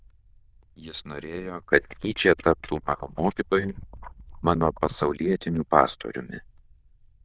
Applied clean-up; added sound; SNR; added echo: neural diffusion model UNIVERSE++.